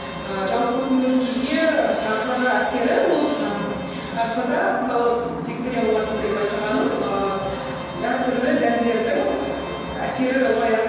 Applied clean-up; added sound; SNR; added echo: none; Harmonica; 13 dB; reverberation time 1.2 s.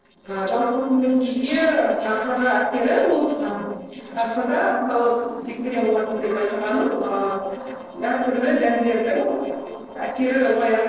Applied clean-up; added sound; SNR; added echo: neural separator model SepFormer DNS4.